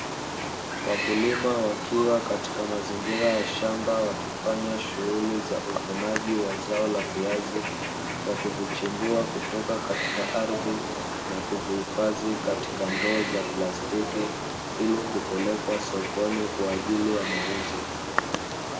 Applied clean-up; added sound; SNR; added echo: none; Wild animals; 2 dB; reverberation time 0.5 s.